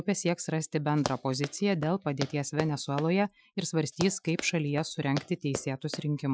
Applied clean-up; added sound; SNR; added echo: classical method Wiener filter.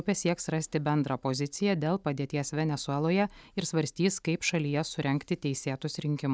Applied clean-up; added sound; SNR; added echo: none; none; none; none.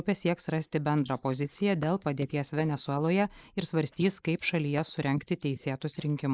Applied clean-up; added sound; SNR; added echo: neural mask model Resemble Enhance denoiser.